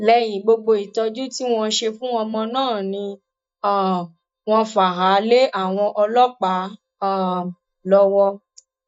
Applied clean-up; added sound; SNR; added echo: neural mask model DeepFilterNet 3.